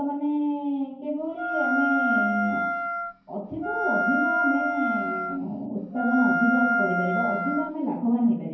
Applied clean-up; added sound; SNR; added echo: none; Wind instrument, woodwind instrument; 0 dB; reverberation time 0.9 s.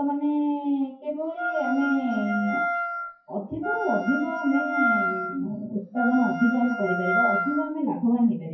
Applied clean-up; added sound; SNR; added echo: classical method WPE with log-MMSE.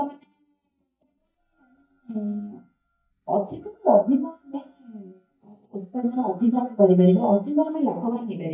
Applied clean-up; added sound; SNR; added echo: neural mask model DeepFilterNet 3.